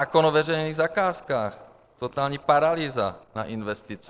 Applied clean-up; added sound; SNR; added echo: neural separator model SepFormer DNS4.